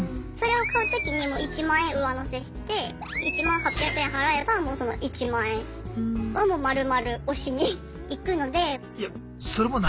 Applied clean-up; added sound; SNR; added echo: none; none; none; none.